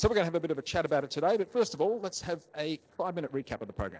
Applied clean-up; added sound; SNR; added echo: neural separator model SepFormer DNS4.